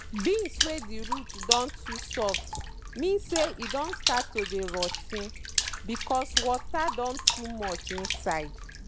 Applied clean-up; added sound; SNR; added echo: none; Water / Splash, splatter; 1 dB; none.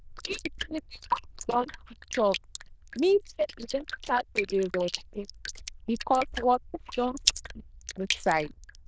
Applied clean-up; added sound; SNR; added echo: neural diffusion model UNIVERSE++.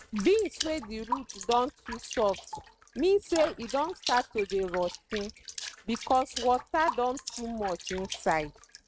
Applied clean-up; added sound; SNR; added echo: neural mask model RNNoise.